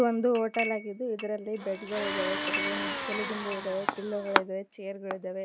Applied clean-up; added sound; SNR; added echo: none; Tools + Chink, clink; 2 dB; none.